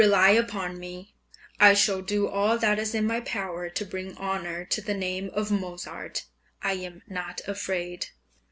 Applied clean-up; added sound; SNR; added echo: none; none; none; none.